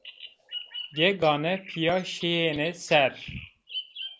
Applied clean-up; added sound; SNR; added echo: none; Bird vocalization, bird call, bird song; 14 dB; none.